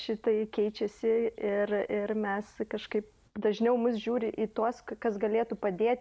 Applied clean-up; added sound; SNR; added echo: none; none; none; none.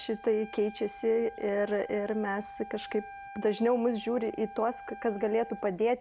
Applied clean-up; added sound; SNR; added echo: none; Wind instrument, woodwind instrument; 16 dB; none.